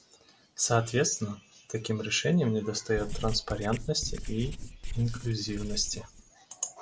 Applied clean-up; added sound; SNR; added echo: none; Writing; 6 dB; none.